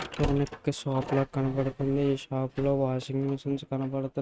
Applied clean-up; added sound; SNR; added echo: neural mask model RNNoise.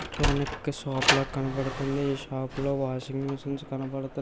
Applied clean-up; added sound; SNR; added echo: none; Sliding door; 3 dB; none.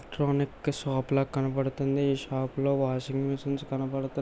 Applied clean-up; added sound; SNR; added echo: none; none; none; none.